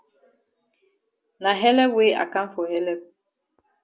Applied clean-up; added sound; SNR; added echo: none; none; none; none.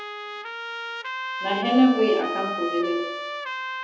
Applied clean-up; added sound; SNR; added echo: none; Trumpet; 6 dB; reverberation time 0.9 s.